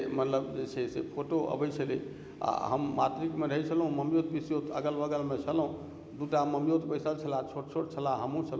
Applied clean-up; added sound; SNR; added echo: none; none; none; none.